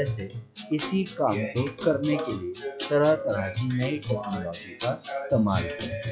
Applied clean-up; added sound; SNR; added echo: classical method WPE with log-MMSE.